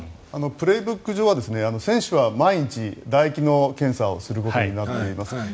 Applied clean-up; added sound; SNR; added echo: none; none; none; none.